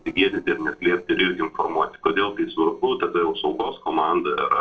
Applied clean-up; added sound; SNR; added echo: neural separator model SepFormer DNS4.